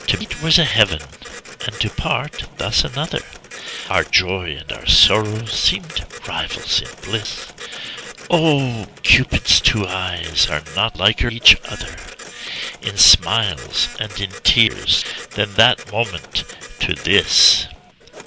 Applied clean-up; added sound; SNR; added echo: none; Printer; 17 dB; none.